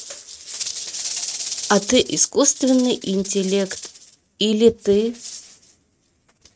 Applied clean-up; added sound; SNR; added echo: neural mask model RNNoise.